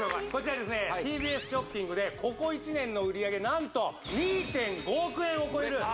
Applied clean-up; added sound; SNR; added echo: none; Wind instrument, woodwind instrument; 18 dB; none.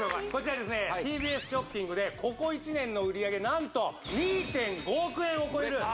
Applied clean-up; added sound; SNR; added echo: none; none; none; none.